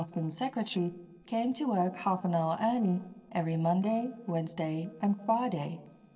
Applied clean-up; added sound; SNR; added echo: neural separator model SepFormer DNS4.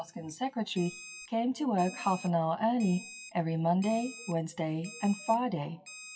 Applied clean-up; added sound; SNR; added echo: classical method WPE with log-MMSE.